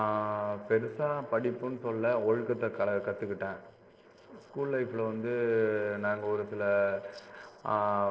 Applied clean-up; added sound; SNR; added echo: neural separator model SepFormer DNS4.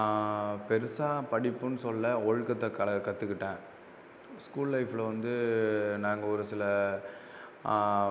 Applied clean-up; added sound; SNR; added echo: none; none; none; none.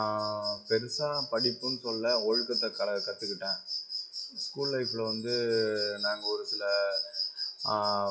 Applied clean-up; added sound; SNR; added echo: classical method WPE with log-MMSE.